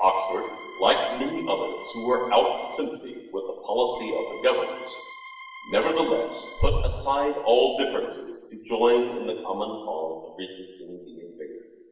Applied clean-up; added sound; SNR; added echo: none; Organ; 16 dB; reverberation time 1.0 s.